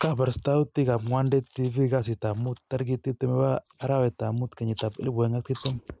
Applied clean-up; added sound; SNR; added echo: neural mask model Resemble Enhance denoiser.